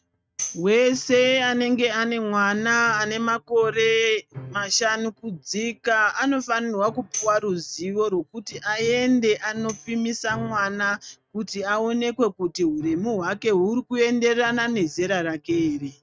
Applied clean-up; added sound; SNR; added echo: neural mask model RNNoise.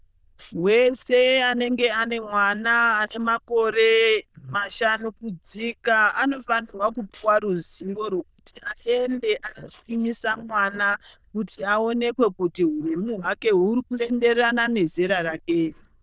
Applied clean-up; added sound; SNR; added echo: neural diffusion model UNIVERSE++.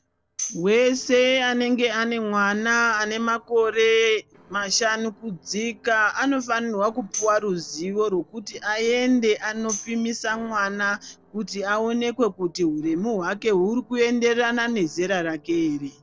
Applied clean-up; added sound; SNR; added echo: neural separator model SepFormer DNS4.